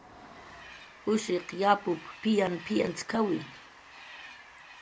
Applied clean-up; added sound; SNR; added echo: none; Train; 17 dB; none.